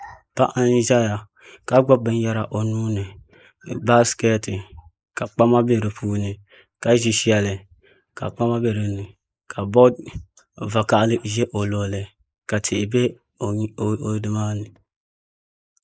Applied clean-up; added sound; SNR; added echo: neural mask model Resemble Enhance denoiser.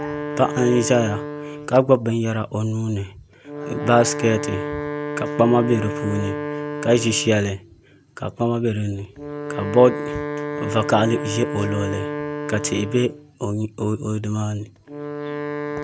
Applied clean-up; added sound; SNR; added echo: none; Wind instrument, woodwind instrument; 7 dB; none.